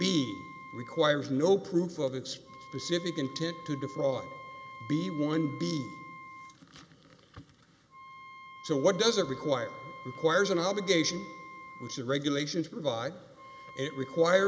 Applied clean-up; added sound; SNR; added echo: none; Wind instrument, woodwind instrument; 17 dB; none.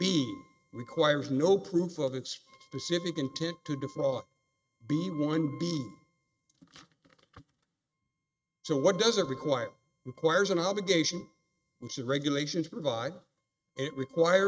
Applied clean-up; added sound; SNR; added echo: neural mask model RNNoise.